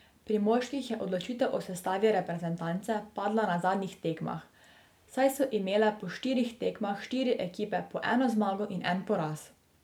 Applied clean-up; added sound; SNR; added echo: none; none; none; none.